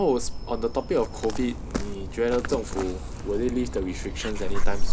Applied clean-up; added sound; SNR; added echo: none; Dog; -2 dB; none.